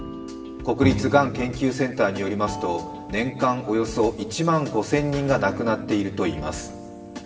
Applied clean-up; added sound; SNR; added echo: none; Bowed string instrument; 7 dB; reverberation time 2.5 s.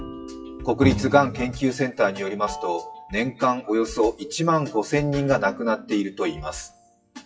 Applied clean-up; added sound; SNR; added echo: classical method WPE with log-MMSE.